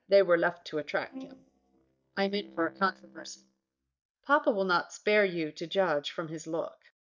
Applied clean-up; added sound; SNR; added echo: neural mask model DeepFilterNet 3.